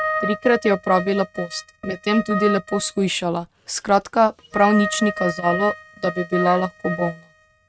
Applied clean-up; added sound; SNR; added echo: neural mask model RNNoise.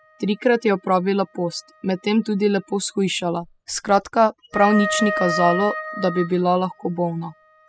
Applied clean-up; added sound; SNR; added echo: classical method spectral subtraction.